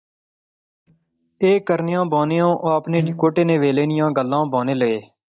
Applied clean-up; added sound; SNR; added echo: neural mask model DeepFilterNet 3.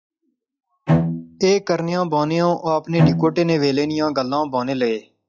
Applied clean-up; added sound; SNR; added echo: classical method log-MMSE.